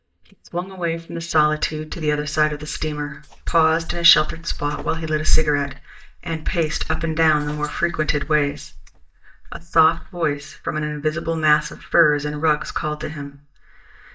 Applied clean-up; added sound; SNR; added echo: neural mask model DeepFilterNet 3.